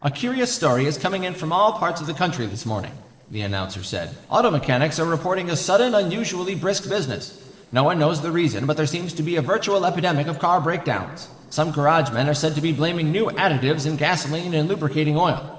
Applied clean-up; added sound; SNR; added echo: neural separator model SepFormer DNS4.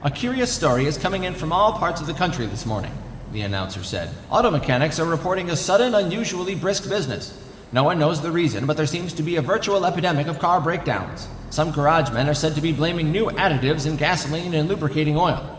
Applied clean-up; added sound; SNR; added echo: none; Boat, Water vehicle; 16 dB; reverberation time 3.0 s.